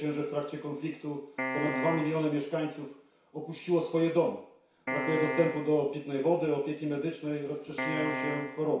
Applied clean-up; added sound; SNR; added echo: none; Piano; 4 dB; reverberation time 0.6 s.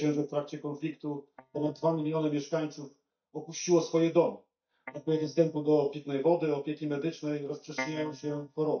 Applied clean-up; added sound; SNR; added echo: neural mask model DeepFilterNet 3.